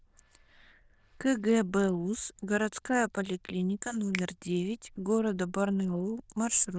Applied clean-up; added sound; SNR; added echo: neural diffusion model UNIVERSE++.